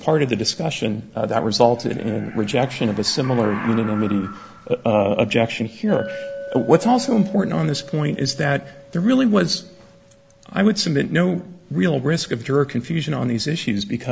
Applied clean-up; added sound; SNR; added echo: none; Animal + Chink, clink; 18 dB; none.